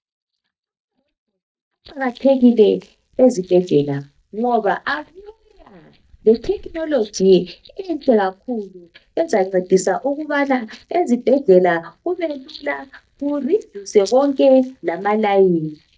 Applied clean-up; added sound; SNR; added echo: neural mask model DeepFilterNet 3.